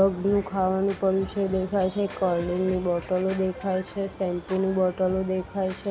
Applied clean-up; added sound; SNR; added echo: none; Scratching (performance technique); 19 dB; none.